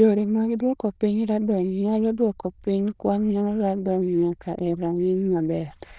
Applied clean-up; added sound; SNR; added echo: neural diffusion model UNIVERSE++.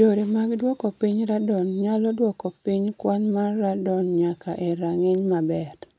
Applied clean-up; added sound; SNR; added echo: none; none; none; none.